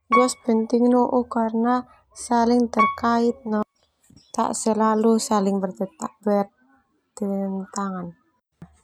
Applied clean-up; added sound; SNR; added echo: none; Piano; 6 dB; none.